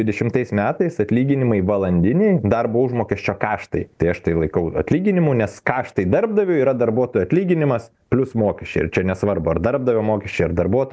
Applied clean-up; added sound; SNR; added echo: none; none; none; none.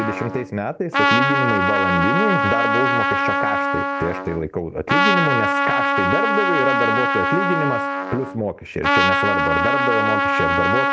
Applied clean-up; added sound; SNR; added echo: none; Trumpet; -4 dB; none.